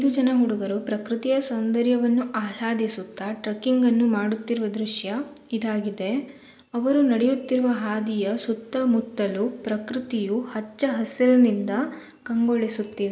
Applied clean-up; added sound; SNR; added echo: none; none; none; none.